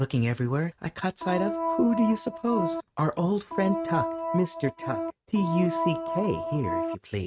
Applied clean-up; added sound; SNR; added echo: neural mask model RNNoise.